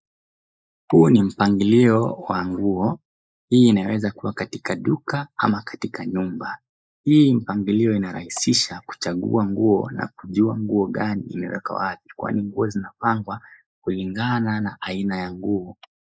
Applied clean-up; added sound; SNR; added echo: neural mask model Resemble Enhance denoiser.